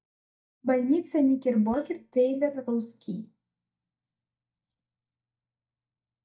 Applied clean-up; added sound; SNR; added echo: neural mask model DeepFilterNet 3.